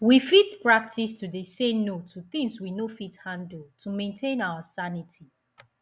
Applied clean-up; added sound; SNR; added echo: none; none; none; none.